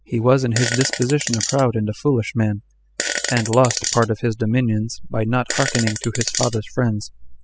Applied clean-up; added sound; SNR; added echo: classical method spectral subtraction.